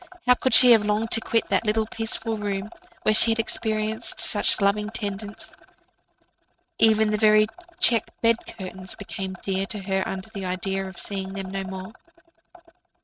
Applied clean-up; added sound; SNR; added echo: neural mask model RNNoise.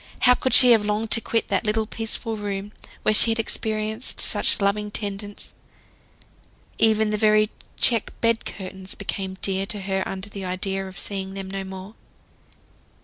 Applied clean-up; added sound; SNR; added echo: none; none; none; none.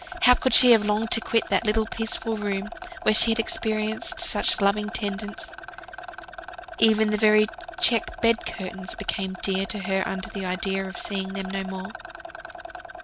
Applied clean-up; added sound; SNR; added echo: none; Rattle; 13 dB; none.